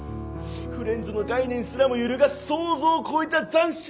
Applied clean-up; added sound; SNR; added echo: none; Piano; 12 dB; none.